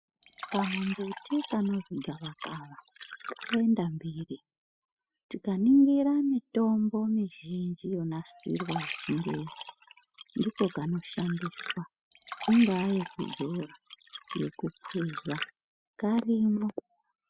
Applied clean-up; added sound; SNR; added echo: classical method spectral subtraction.